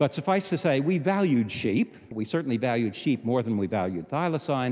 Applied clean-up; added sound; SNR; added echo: none; none; none; none.